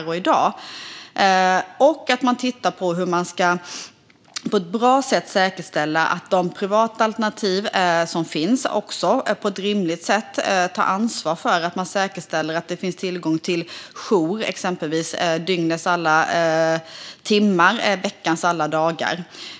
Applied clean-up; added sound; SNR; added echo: none; none; none; none.